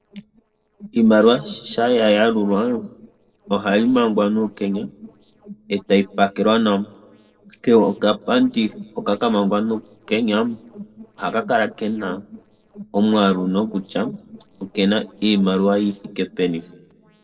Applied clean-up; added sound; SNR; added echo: neural separator model SepFormer DNS4.